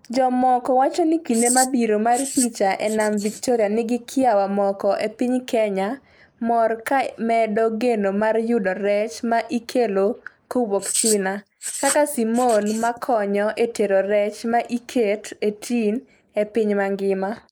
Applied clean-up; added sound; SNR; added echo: neural mask model Resemble Enhance denoiser.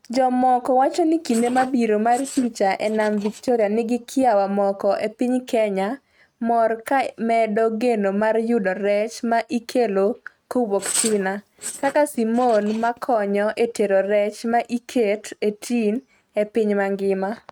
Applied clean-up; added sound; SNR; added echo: neural mask model RNNoise.